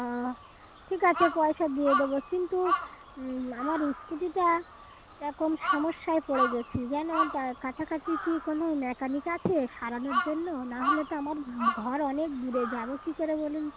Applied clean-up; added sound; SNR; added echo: none; Crow; 5 dB; none.